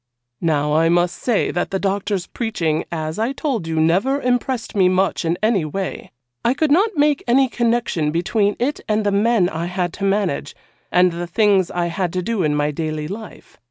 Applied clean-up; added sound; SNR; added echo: none; none; none; none.